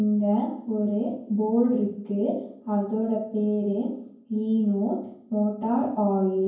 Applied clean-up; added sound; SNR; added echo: none; none; none; reverberation time 0.9 s.